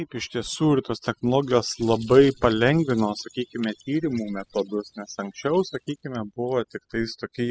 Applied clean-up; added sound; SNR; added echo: classical method spectral subtraction.